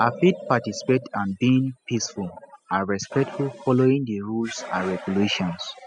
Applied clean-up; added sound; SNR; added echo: classical method spectral subtraction.